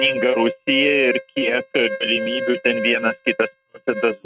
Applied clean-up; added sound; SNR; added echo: neural mask model RNNoise.